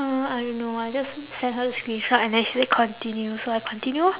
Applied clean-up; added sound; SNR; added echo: none; none; none; none.